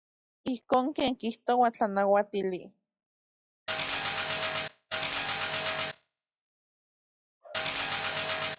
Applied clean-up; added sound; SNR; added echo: classical method log-MMSE.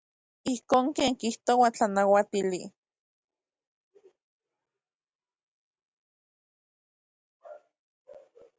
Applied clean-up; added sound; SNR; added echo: none; none; none; none.